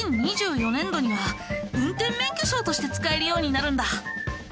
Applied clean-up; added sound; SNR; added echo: none; none; none; none.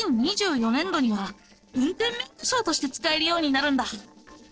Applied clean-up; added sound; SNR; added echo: neural separator model SepFormer DNS4.